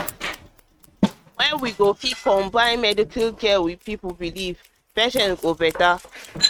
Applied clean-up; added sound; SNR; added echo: neural mask model RNNoise.